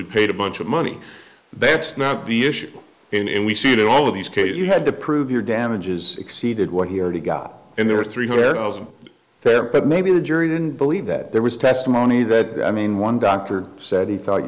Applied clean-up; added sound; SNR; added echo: neural mask model Resemble Enhance denoiser.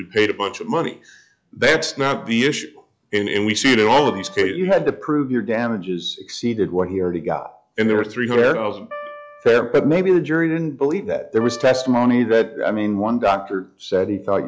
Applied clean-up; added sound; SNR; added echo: classical method log-MMSE.